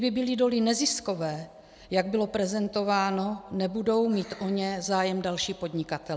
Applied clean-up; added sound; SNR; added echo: none; none; none; none.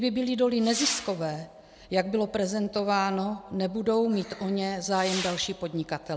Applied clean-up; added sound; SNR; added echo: none; Whoosh, swoosh, swish / Fireworks; 15 dB; none.